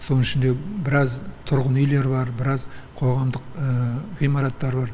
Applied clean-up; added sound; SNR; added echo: none; none; none; none.